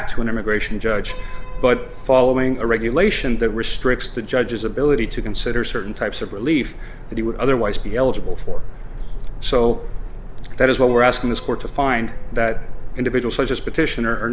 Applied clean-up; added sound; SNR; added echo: none; Piano; 20 dB; none.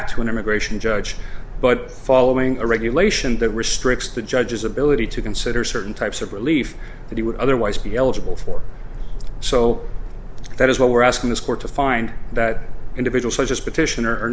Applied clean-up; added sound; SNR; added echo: none; none; none; none.